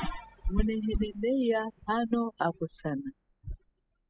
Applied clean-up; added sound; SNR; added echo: classical method spectral subtraction.